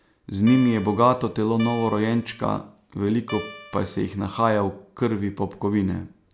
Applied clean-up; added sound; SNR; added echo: none; Guitar; 17 dB; none.